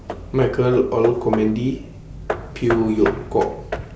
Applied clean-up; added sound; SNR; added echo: none; Hammer / Wood; 10 dB; none.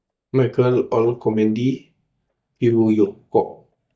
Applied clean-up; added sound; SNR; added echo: neural mask model DeepFilterNet 3.